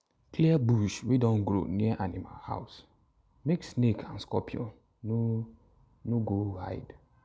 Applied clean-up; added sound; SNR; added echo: none; none; none; none.